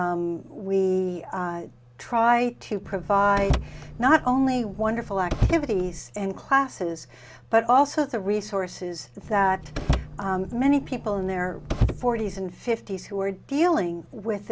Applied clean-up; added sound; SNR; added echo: none; Car; 4 dB; none.